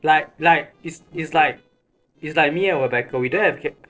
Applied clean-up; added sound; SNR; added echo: neural separator model SepFormer DNS4.